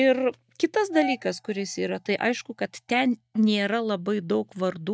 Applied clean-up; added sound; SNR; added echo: neural mask model DeepFilterNet 3.